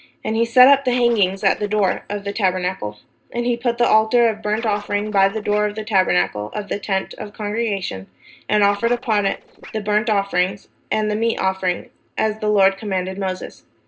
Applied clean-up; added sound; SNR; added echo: neural separator model SepFormer DNS4.